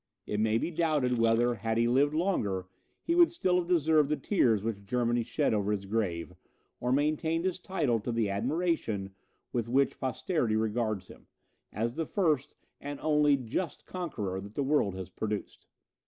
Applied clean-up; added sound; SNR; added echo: neural mask model Resemble Enhance denoiser.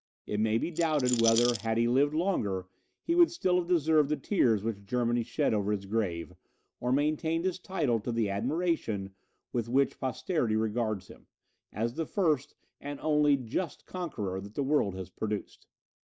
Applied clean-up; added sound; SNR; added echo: neural mask model DeepFilterNet 3.